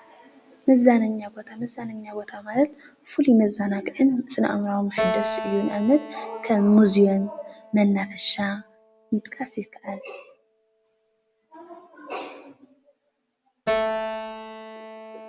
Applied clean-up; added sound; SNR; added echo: none; Keyboard (musical); 11 dB; none.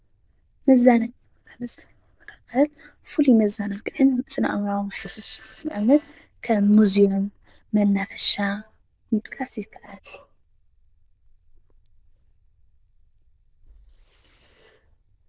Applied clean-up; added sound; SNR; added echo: neural diffusion model UNIVERSE++.